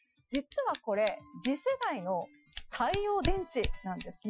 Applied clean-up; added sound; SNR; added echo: classical method Wiener filter.